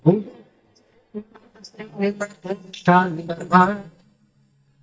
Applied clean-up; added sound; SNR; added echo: neural mask model DeepFilterNet 3.